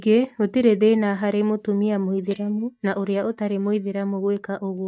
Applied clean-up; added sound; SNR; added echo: neural mask model DeepFilterNet 3.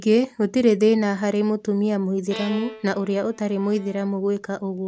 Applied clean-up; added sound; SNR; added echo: none; Bowed string instrument; 17 dB; none.